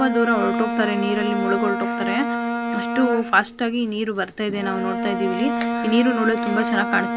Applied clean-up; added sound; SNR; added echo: none; Bowed string instrument; 3 dB; none.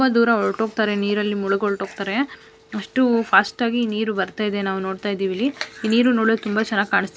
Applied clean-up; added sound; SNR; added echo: none; none; none; none.